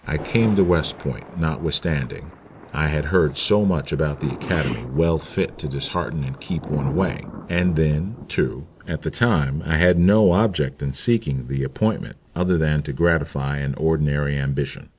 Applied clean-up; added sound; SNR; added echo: none; Thunder + Sneeze; 17 dB; none.